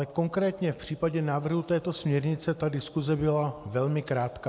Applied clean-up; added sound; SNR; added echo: none; none; none; none.